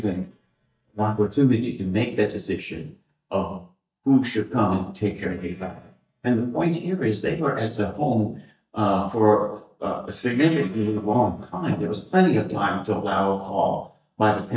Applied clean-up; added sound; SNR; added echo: neural mask model DeepFilterNet 3.